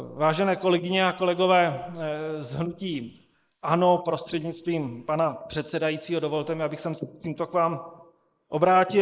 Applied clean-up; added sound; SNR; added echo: neural mask model Resemble Enhance denoiser.